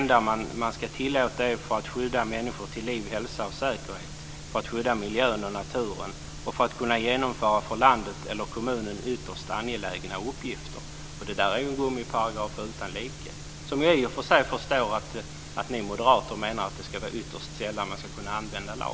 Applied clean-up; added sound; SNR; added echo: none; none; none; none.